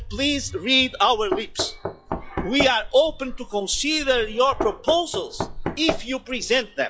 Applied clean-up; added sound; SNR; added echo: classical method log-MMSE.